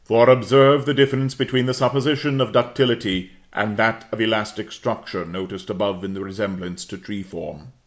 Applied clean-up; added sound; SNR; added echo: none; none; none; none.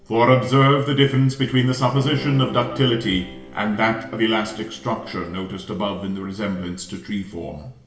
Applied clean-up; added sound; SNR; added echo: none; Bowed string instrument; 18 dB; reverberation time 0.8 s.